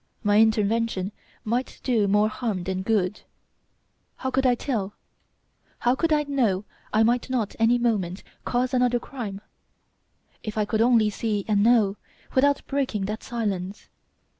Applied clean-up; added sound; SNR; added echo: none; none; none; none.